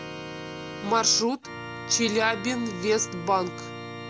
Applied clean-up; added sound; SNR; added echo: none; Organ; 10 dB; none.